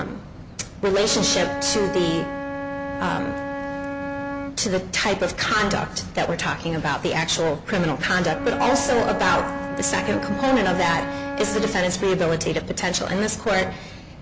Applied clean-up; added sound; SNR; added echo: none; Wind instrument, woodwind instrument; 8 dB; none.